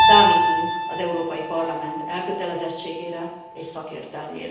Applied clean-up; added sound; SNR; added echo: none; Keyboard (musical); -4 dB; reverberation time 0.9 s.